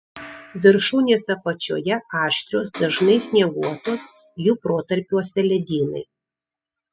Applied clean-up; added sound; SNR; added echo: classical method spectral subtraction.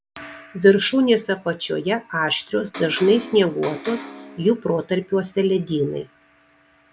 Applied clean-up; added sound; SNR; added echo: none; Electric guitar; 13 dB; none.